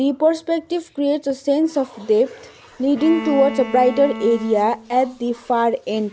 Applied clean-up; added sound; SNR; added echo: none; Bowed string instrument; 11 dB; none.